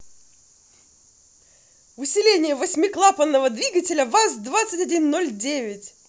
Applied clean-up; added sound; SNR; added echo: none; none; none; none.